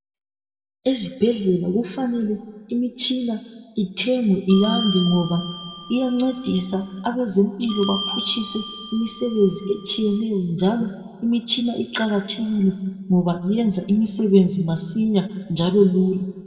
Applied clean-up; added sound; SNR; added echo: none; Bell; 11 dB; reverberation time 1.2 s.